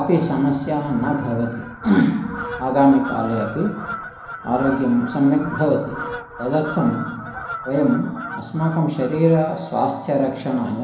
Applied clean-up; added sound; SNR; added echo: none; Fowl; 13 dB; reverberation time 0.5 s.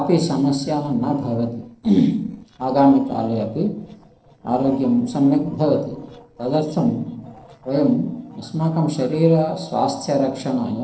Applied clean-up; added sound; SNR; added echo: neural separator model SepFormer DNS4.